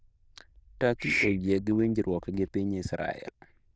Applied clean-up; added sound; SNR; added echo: neural diffusion model UNIVERSE++.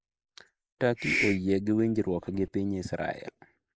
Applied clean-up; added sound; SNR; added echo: neural mask model Resemble Enhance denoiser.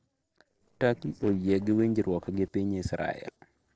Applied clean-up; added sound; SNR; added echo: neural separator model SepFormer DNS4.